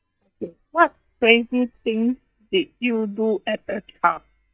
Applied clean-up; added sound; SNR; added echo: neural mask model DeepFilterNet 3.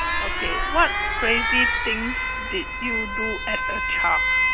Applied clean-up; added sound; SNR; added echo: none; Alarm; -3 dB; none.